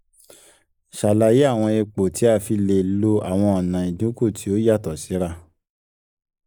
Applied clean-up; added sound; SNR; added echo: neural mask model Resemble Enhance denoiser.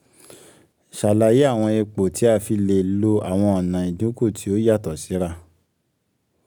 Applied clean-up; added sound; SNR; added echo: none; none; none; none.